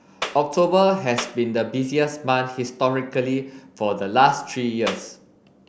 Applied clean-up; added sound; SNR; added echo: none; Clapping; 11 dB; none.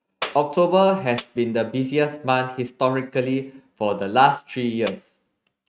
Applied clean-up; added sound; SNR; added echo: neural mask model RNNoise.